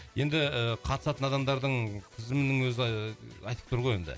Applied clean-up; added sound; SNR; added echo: none; none; none; none.